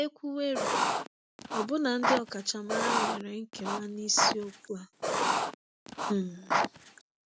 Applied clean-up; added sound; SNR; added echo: none; Writing; -2 dB; none.